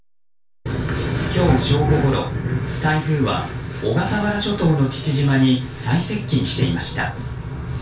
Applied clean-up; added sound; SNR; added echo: none; none; none; reverberation time 0.3 s.